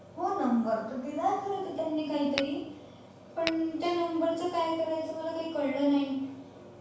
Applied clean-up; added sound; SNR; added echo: none; Tap / Glass; 9 dB; reverberation time 0.7 s.